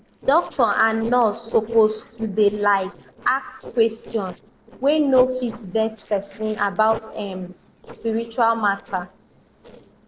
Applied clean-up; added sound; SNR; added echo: neural separator model SepFormer DNS4.